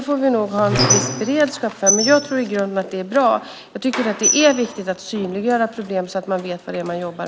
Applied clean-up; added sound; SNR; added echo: none; Squeak; 5 dB; none.